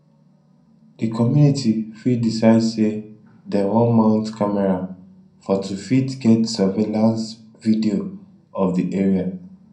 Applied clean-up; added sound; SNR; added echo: none; none; none; reverberation time 0.5 s.